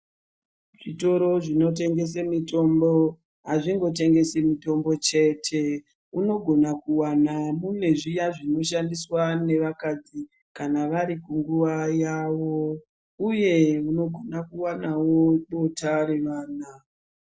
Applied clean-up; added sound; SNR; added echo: none; none; none; none.